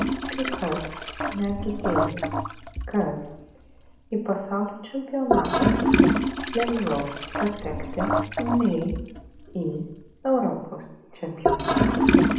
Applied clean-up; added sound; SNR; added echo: none; Toilet flush / Gurgling; -3 dB; reverberation time 0.7 s.